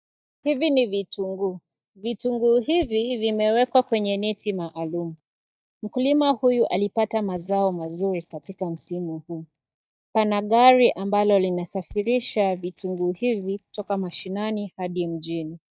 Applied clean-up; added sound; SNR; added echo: neural mask model DeepFilterNet 3.